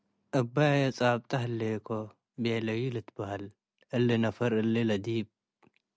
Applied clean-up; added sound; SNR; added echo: none; none; none; none.